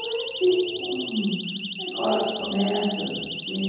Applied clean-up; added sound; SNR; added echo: none; Siren; 7 dB; reverberation time 1.3 s.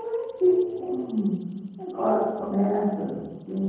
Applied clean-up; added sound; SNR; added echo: neural separator model SepFormer DNS4.